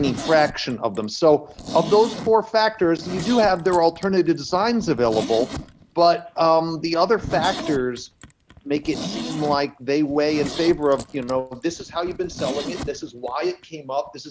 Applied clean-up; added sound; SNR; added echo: none; Zipper (clothing); 13 dB; none.